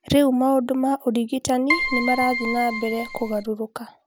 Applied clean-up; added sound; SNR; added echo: none; Keyboard (musical); 4 dB; none.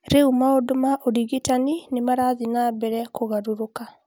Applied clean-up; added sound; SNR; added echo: none; none; none; none.